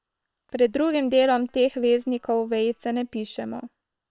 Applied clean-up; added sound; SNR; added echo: neural separator model SepFormer WHAM!.